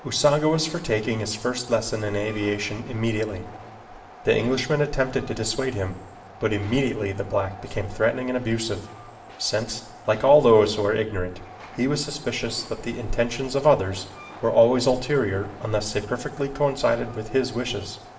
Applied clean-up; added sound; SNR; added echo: none; Train; 20 dB; reverberation time 0.8 s.